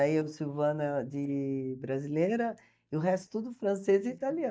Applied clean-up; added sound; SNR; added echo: neural mask model DeepFilterNet 3.